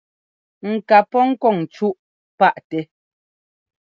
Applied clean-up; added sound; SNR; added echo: none; none; none; none.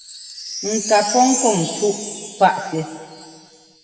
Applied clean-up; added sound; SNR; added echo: none; Wind chime; 8 dB; reverberation time 2.0 s.